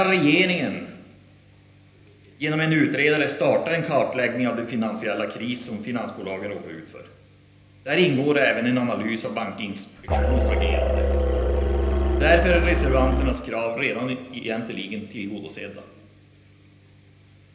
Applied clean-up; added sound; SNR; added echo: none; Musical instrument; -4 dB; reverberation time 0.8 s.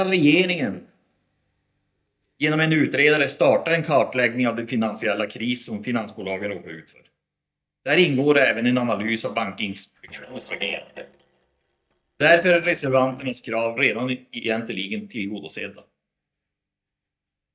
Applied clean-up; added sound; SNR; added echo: neural mask model DeepFilterNet 3.